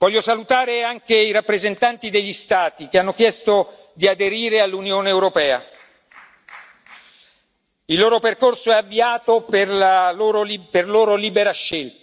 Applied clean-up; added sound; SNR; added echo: none; none; none; none.